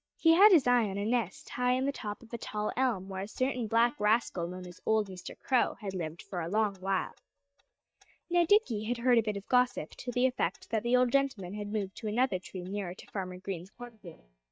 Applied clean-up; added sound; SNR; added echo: neural mask model DeepFilterNet 3.